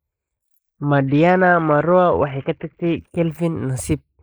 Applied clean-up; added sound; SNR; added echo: neural mask model Resemble Enhance denoiser.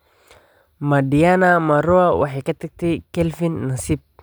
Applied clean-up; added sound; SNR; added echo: none; none; none; none.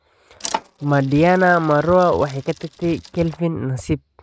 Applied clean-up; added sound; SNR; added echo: neural mask model RNNoise.